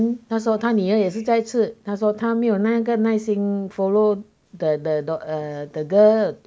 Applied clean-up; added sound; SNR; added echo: none; none; none; none.